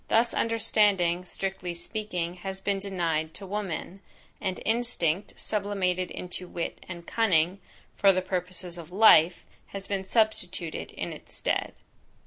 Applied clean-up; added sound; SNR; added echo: none; none; none; none.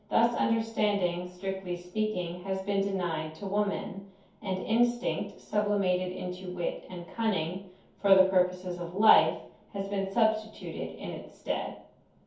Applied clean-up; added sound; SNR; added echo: none; none; none; reverberation time 0.6 s.